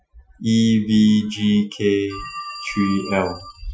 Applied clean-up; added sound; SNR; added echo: classical method Wiener filter.